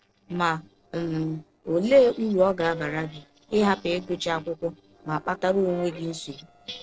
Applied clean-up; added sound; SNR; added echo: neural separator model SepFormer DNS4.